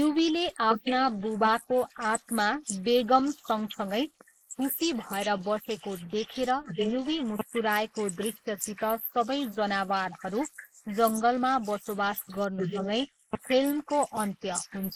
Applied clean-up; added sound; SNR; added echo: neural mask model Resemble Enhance denoiser.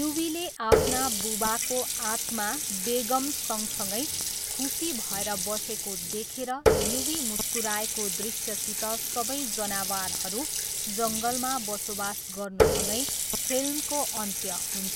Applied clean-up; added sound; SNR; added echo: none; Water tap, faucet; -4 dB; none.